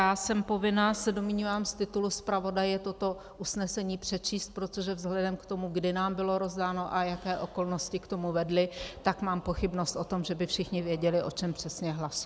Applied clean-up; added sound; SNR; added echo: none; none; none; none.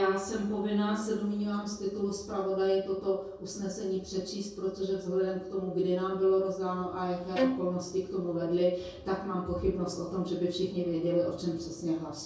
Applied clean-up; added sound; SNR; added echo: none; Bowed string instrument; 3 dB; reverberation time 0.6 s.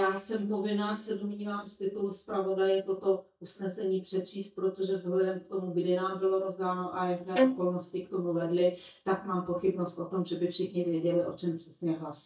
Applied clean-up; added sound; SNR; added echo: neural mask model DeepFilterNet 3.